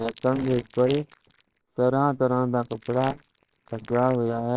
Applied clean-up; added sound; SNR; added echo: neural separator model SepFormer WHAMR!.